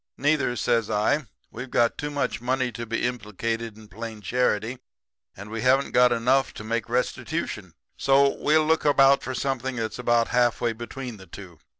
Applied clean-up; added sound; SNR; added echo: none; none; none; none.